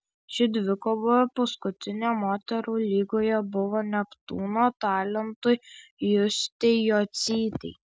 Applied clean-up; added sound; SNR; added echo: none; none; none; none.